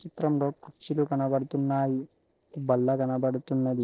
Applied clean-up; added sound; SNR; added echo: neural separator model SepFormer DNS4.